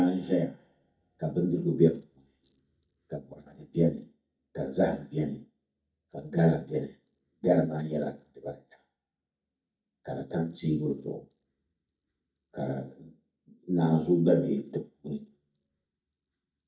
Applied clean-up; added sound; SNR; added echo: neural mask model DeepFilterNet 3.